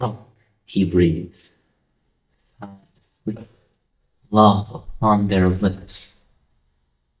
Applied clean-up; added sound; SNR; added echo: neural mask model DeepFilterNet 3.